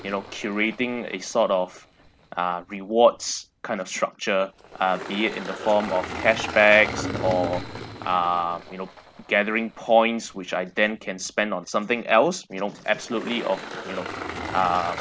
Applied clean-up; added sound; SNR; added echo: none; Engine; 12 dB; none.